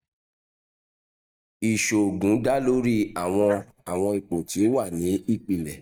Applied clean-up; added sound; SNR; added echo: neural mask model DeepFilterNet 3.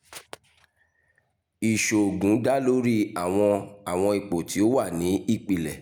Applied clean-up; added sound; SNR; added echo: none; none; none; none.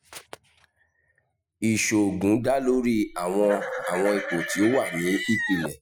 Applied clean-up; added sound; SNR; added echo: classical method Wiener filter.